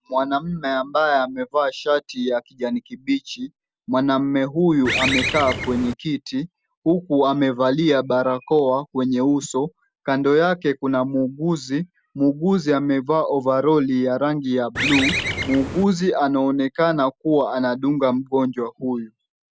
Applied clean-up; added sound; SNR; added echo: none; Bird; 3 dB; none.